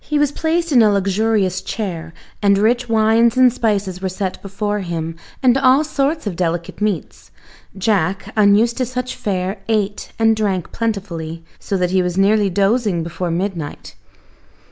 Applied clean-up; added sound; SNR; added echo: none; none; none; none.